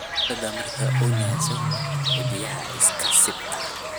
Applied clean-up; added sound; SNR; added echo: none; Bird / Fowl; -2 dB; none.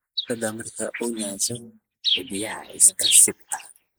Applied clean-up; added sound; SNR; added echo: neural mask model Resemble Enhance denoiser.